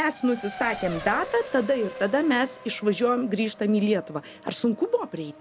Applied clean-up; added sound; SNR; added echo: none; Race car, auto racing; 15 dB; none.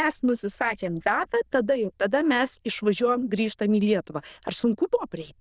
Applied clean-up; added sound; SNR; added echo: neural diffusion model UNIVERSE++.